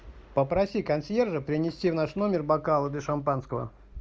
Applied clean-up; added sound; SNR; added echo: none; none; none; none.